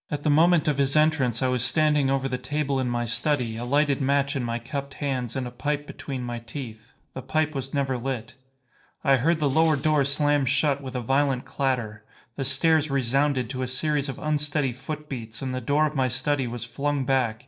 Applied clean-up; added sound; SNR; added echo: neural separator model SepFormer DNS4.